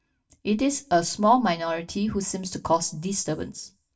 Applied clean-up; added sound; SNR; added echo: none; none; none; reverberation time 0.2 s.